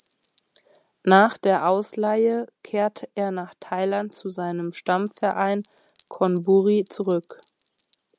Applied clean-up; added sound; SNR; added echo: none; Chime; 3 dB; none.